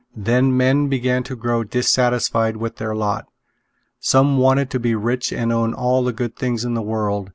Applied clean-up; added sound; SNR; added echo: none; none; none; none.